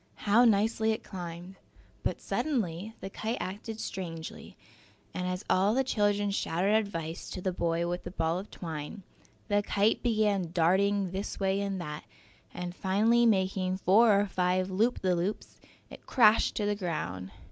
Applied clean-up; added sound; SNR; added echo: none; none; none; none.